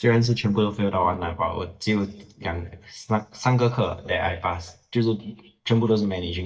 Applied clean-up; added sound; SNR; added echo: neural mask model DeepFilterNet 3.